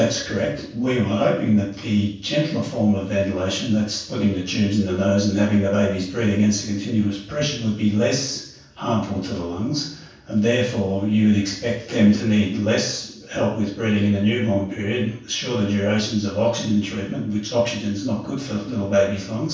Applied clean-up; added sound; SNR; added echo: none; none; none; reverberation time 0.7 s.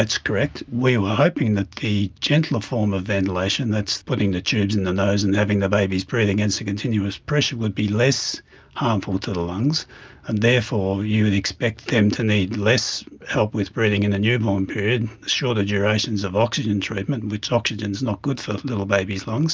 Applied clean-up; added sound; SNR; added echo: none; none; none; none.